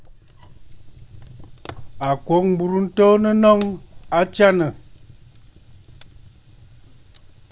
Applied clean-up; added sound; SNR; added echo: none; Fire; 18 dB; none.